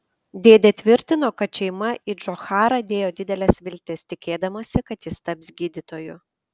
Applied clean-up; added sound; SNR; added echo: none; none; none; none.